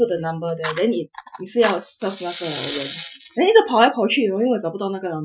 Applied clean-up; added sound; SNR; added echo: classical method Wiener filter.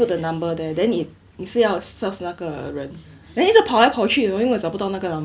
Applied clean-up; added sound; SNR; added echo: none; none; none; none.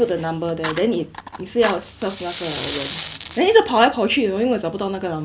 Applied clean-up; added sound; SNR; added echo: none; Fire; 14 dB; none.